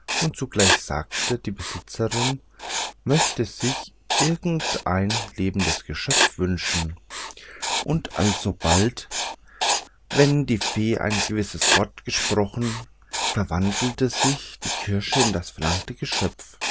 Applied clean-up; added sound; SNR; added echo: none; Writing; 2 dB; none.